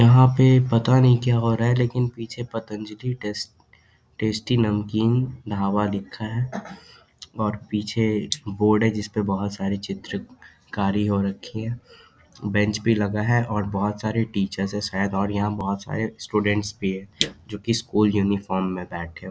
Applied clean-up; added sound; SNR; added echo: neural mask model Resemble Enhance denoiser.